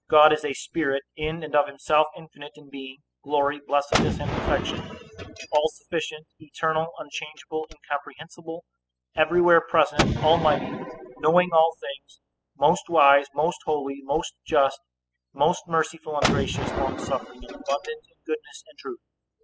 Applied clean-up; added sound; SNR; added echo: classical method spectral subtraction.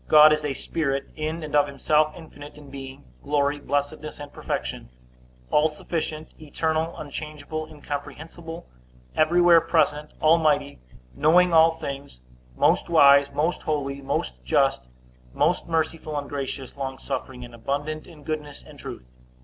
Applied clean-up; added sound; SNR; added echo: none; none; none; none.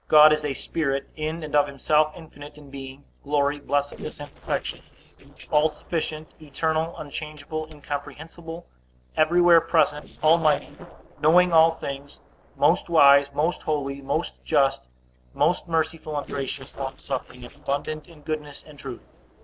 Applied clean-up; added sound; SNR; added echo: neural separator model SepFormer DNS4.